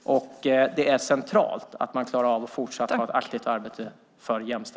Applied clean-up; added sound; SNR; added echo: none; none; none; none.